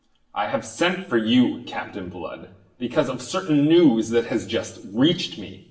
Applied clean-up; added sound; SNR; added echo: none; none; none; reverberation time 0.7 s.